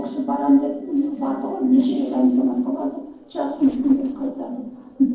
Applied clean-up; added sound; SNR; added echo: neural separator model SepFormer DNS4.